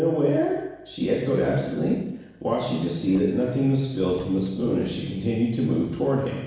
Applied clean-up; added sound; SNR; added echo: neural separator model SepFormer DNS4.